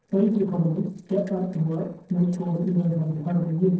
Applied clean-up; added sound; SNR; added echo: neural separator model SepFormer DNS4.